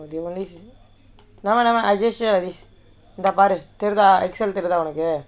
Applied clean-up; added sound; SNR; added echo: none; Chink, clink; 17 dB; none.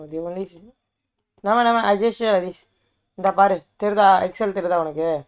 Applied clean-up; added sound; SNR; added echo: neural mask model RNNoise.